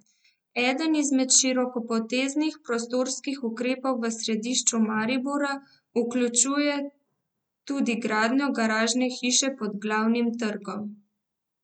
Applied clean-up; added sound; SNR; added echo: none; none; none; none.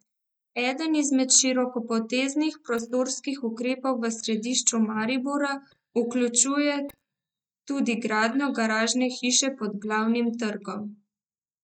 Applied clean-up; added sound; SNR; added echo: neural mask model DeepFilterNet 3.